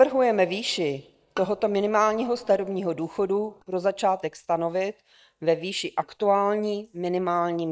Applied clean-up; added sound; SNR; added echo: neural mask model DeepFilterNet 3.